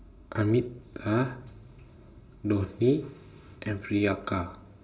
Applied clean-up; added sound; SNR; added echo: none; none; none; reverberation time 1.8 s.